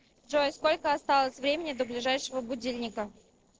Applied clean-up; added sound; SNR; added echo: neural separator model SepFormer DNS4.